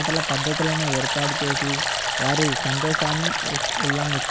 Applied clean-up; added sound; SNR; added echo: none; Stream; -2 dB; none.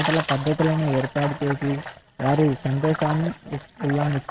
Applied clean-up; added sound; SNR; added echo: neural mask model RNNoise.